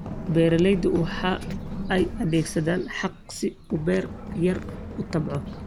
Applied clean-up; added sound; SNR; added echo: none; Run; 9 dB; none.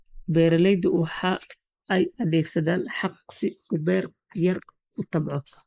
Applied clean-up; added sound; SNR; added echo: neural mask model Resemble Enhance denoiser.